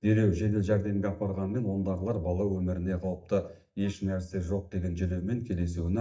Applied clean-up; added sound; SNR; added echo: neural mask model DeepFilterNet 3.